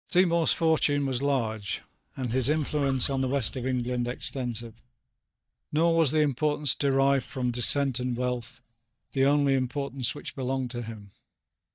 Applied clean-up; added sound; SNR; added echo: neural mask model DeepFilterNet 3.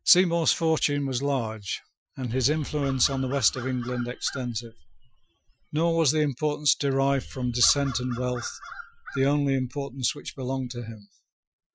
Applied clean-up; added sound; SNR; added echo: classical method Wiener filter.